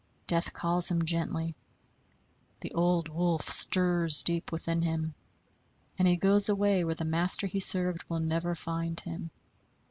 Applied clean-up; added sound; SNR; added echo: none; none; none; none.